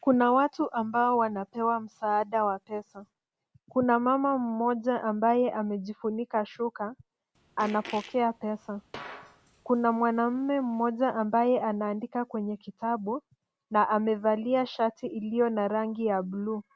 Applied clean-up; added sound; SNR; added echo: none; Fart; 19 dB; none.